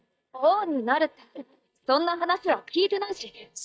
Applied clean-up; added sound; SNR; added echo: neural mask model DeepFilterNet 3.